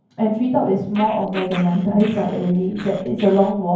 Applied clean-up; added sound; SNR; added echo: none; Growling; 17 dB; reverberation time 0.9 s.